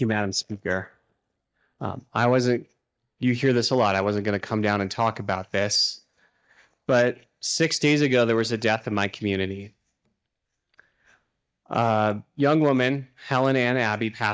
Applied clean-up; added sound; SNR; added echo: neural mask model DeepFilterNet 3.